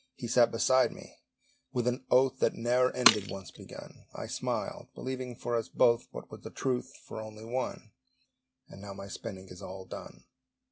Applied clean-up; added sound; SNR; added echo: none; Shatter; 3 dB; none.